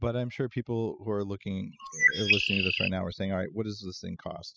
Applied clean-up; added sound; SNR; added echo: classical method spectral subtraction.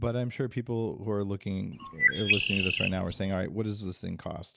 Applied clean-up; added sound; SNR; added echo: none; Bird; -3 dB; none.